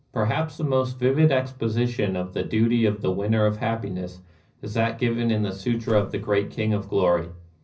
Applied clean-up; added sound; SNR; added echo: none; Whoosh, swoosh, swish; 19 dB; reverberation time 0.4 s.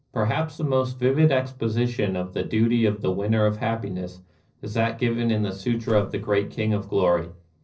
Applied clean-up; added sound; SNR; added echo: neural separator model SepFormer DNS4.